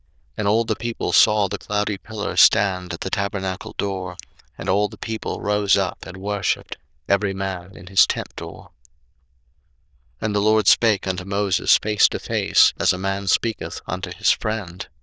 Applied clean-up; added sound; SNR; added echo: neural diffusion model UNIVERSE++.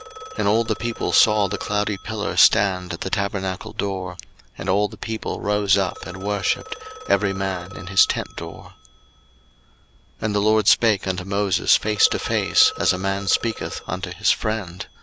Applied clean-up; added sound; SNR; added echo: none; Telephone; 18 dB; none.